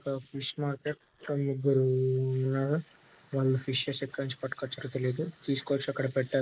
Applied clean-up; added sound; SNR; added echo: neural mask model Resemble Enhance denoiser.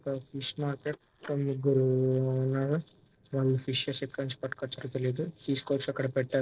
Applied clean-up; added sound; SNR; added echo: neural separator model SepFormer DNS4.